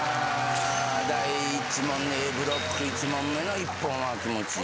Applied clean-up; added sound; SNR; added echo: none; none; none; none.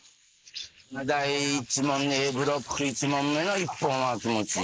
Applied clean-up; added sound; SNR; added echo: neural mask model Resemble Enhance denoiser.